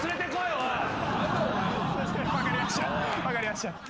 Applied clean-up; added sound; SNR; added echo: none; Boom; 5 dB; none.